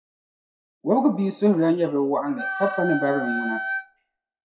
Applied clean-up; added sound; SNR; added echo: classical method WPE with log-MMSE.